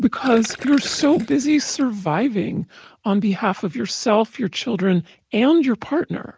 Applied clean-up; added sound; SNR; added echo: none; Gurgling; 17 dB; none.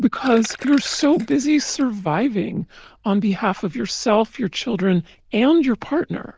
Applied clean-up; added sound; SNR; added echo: neural diffusion model UNIVERSE++.